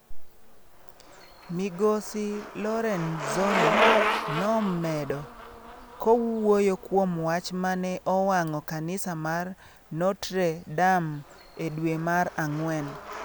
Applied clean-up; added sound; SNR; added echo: none; Bicycle; 5 dB; none.